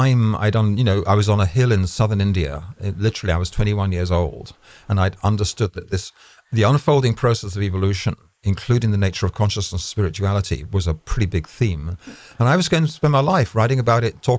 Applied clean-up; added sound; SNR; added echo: neural mask model Resemble Enhance denoiser.